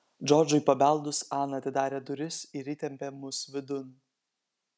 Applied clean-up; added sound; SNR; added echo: none; none; none; none.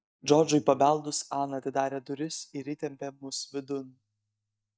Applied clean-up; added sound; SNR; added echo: neural mask model DeepFilterNet 3.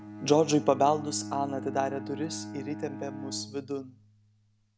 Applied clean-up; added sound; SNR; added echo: none; Bowed string instrument; 11 dB; none.